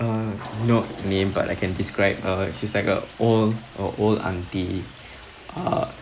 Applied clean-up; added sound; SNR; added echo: none; Toilet flush; 18 dB; none.